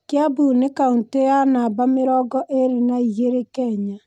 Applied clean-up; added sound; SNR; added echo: none; none; none; none.